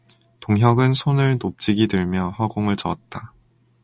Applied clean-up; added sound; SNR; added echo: none; none; none; none.